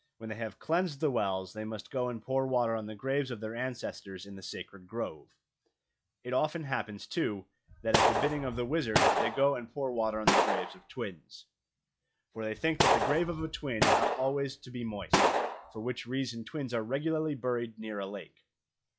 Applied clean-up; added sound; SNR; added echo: classical method log-MMSE.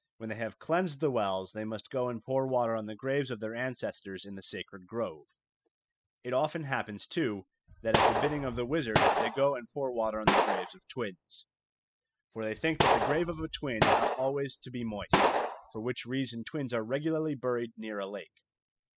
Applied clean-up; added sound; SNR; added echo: classical method spectral subtraction.